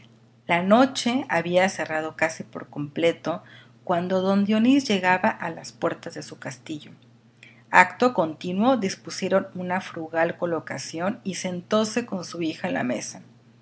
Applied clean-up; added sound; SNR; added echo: none; none; none; none.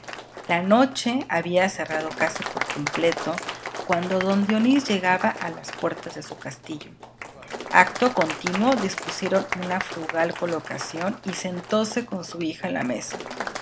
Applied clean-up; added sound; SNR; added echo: none; Applause; 9 dB; none.